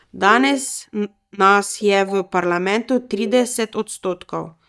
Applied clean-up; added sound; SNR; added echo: neural mask model DeepFilterNet 3.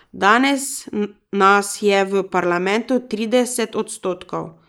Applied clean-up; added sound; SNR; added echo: neural mask model Resemble Enhance denoiser.